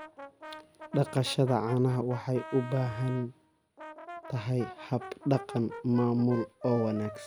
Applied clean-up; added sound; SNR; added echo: none; Brass instrument; 14 dB; none.